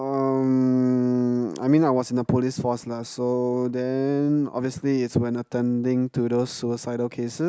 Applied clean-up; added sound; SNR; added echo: none; none; none; none.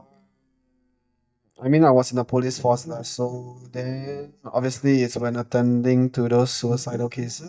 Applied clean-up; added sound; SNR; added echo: neural mask model DeepFilterNet 3.